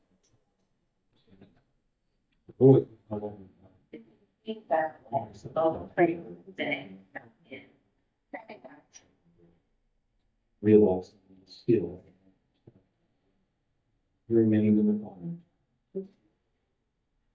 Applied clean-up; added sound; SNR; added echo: neural mask model DeepFilterNet 3.